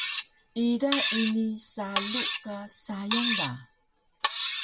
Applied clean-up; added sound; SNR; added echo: none; Cutlery, silverware; 1 dB; none.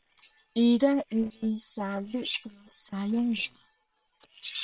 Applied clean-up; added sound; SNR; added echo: neural separator model SepFormer WHAM!.